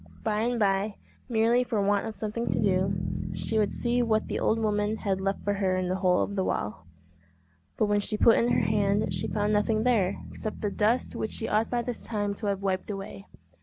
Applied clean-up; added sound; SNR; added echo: none; Bass guitar; 8 dB; none.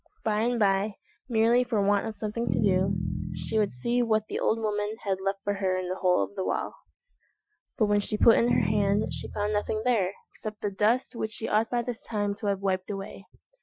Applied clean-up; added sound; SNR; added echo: classical method Wiener filter.